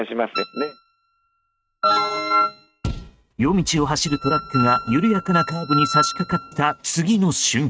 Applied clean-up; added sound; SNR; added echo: neural mask model RNNoise.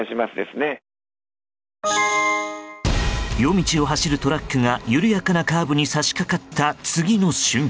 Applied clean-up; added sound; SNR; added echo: none; none; none; none.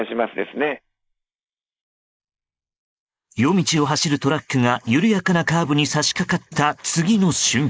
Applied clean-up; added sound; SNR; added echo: neural mask model Resemble Enhance denoiser.